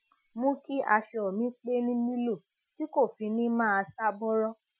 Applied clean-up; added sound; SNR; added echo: classical method Wiener filter.